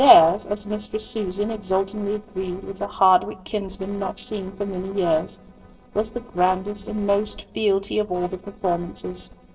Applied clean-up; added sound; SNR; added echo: neural separator model SepFormer DNS4.